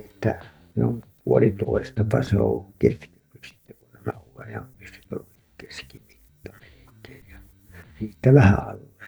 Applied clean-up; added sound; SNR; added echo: neural mask model DeepFilterNet 3.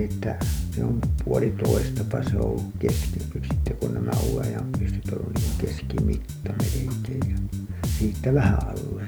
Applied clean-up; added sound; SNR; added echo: none; Bass guitar; -1 dB; none.